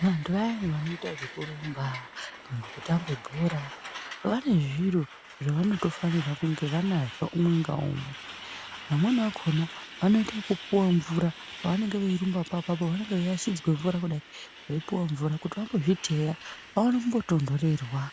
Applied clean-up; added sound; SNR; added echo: none; Truck; 15 dB; none.